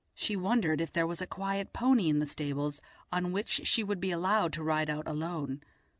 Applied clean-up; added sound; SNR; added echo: none; none; none; none.